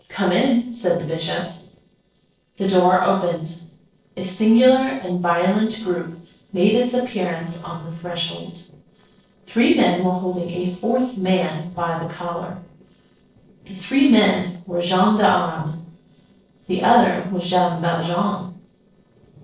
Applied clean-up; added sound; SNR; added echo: neural separator model SepFormer DNS4.